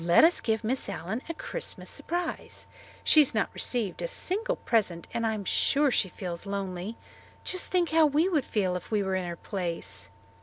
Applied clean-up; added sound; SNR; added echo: none; none; none; none.